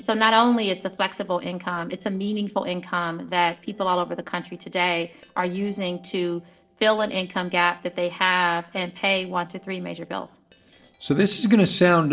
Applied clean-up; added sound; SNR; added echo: neural separator model SepFormer DNS4.